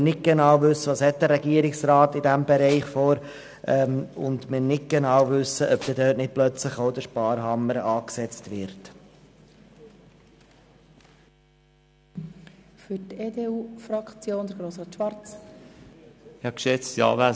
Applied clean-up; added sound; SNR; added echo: none; Tools; 17 dB; none.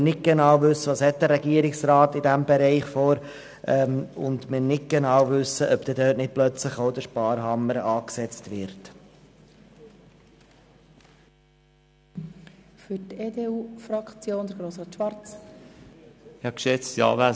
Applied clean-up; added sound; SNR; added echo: none; none; none; none.